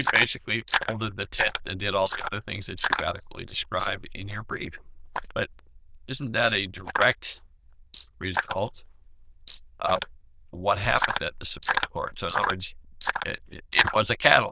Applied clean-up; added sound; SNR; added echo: neural diffusion model UNIVERSE++.